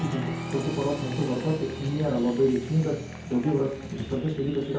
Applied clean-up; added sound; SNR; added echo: none; Applause; 8 dB; reverberation time 0.6 s.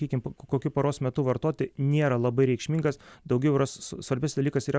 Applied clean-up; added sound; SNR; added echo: none; none; none; none.